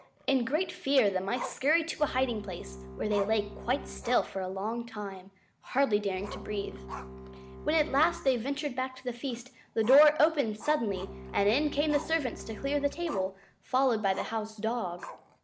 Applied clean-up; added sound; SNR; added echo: none; Growling + Bowed string instrument; 14 dB; none.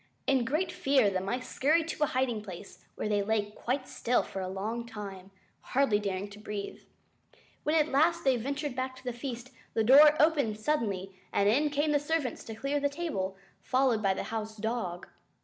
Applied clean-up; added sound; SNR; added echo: none; none; none; none.